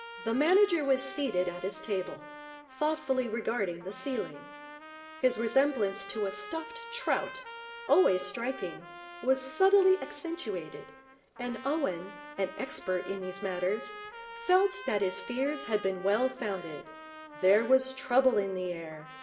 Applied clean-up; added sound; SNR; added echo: none; Trumpet; 15 dB; reverberation time 1.0 s.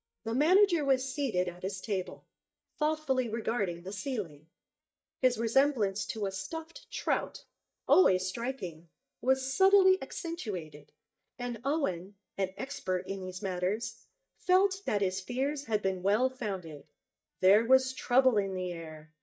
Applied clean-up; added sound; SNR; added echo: neural mask model DeepFilterNet 3.